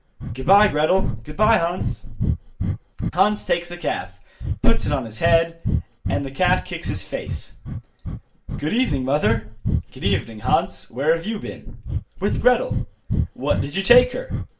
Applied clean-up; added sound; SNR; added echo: none; Breathing; 5 dB; reverberation time 0.3 s.